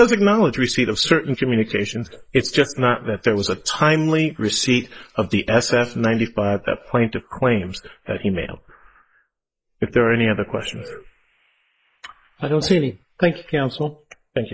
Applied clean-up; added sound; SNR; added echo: neural mask model Resemble Enhance denoiser.